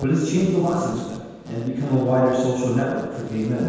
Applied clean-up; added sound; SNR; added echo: none; Insect; 17 dB; reverberation time 1.2 s.